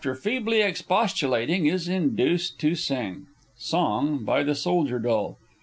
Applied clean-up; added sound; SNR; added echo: none; none; none; none.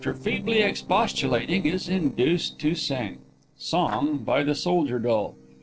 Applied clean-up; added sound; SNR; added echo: neural separator model SepFormer DNS4.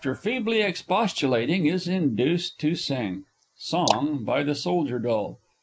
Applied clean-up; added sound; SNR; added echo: neural mask model Resemble Enhance denoiser.